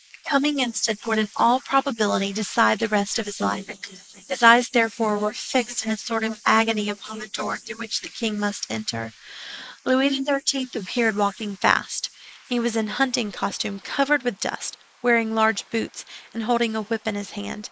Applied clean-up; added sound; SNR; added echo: neural mask model Resemble Enhance denoiser.